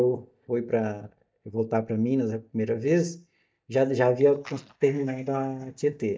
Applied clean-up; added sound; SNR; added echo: neural mask model DeepFilterNet 3.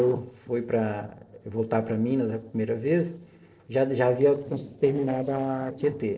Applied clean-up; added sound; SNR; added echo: neural separator model SepFormer DNS4.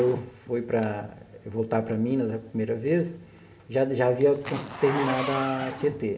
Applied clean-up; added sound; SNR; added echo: none; Zipper (clothing); 12 dB; reverberation time 2.2 s.